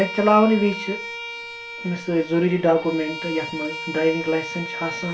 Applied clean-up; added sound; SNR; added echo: none; Bowed string instrument; 10 dB; reverberation time 0.3 s.